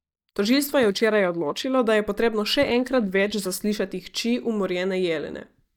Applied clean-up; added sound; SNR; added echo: neural mask model DeepFilterNet 3.